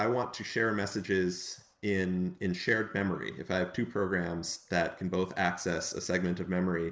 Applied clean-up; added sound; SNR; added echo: none; none; none; none.